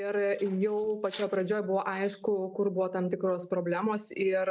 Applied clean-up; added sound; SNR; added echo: neural mask model RNNoise.